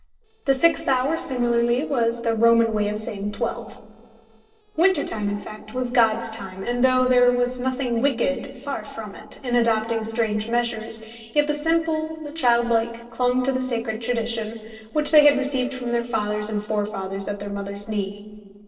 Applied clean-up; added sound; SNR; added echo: neural separator model SepFormer DNS4.